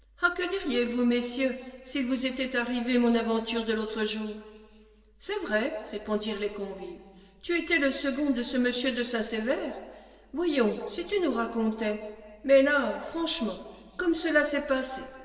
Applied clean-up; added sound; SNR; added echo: none; none; none; reverberation time 2.1 s.